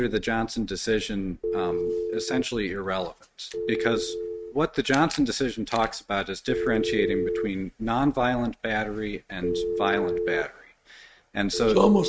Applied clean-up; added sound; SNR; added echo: neural mask model RNNoise.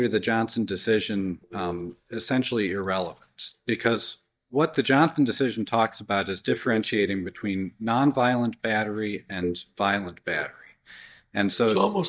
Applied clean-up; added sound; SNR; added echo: neural mask model DeepFilterNet 3.